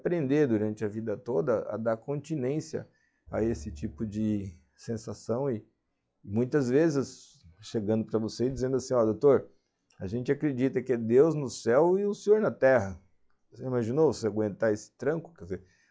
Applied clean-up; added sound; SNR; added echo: classical method log-MMSE.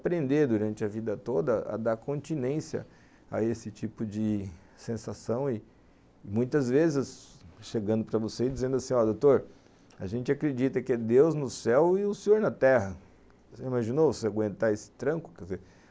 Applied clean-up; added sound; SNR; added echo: none; none; none; none.